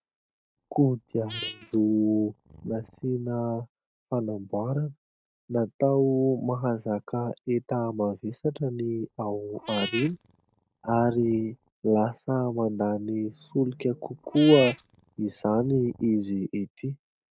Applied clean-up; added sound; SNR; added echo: neural mask model RNNoise.